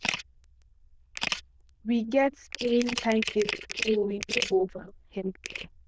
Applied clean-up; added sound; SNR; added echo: neural diffusion model UNIVERSE++.